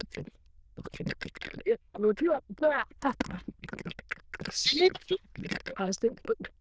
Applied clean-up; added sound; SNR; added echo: neural diffusion model UNIVERSE++.